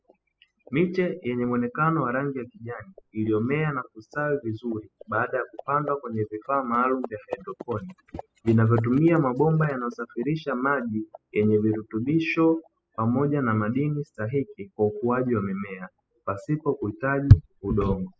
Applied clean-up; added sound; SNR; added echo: classical method spectral subtraction.